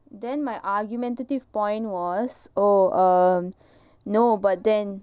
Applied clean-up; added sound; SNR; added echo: none; none; none; none.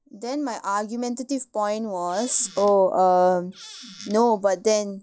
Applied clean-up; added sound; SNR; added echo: classical method log-MMSE.